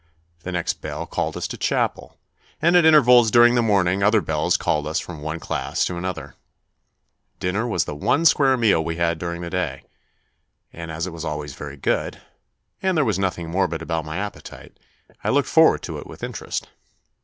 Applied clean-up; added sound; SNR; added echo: none; none; none; none.